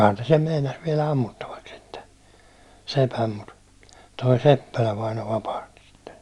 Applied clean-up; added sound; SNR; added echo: none; none; none; none.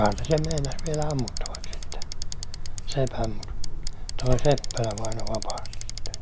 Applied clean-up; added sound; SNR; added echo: none; Bicycle; -4 dB; none.